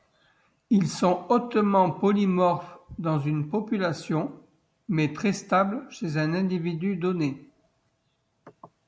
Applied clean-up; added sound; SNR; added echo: none; none; none; none.